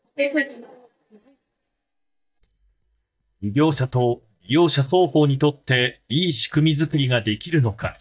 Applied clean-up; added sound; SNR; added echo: neural mask model DeepFilterNet 3.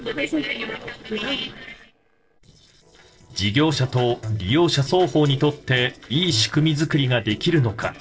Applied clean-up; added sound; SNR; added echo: neural separator model SepFormer DNS4.